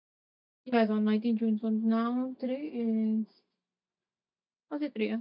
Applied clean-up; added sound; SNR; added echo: neural mask model DeepFilterNet 3.